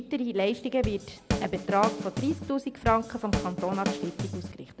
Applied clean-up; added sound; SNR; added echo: none; Drum kit; 3 dB; none.